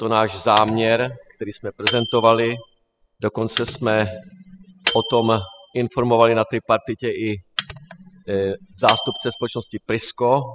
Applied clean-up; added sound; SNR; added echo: classical method spectral subtraction.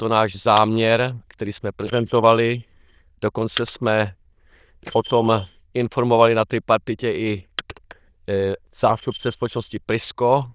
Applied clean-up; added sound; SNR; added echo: neural diffusion model UNIVERSE++.